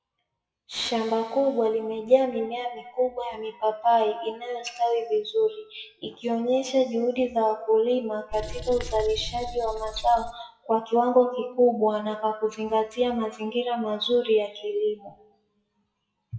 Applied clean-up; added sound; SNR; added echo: classical method WPE with log-MMSE.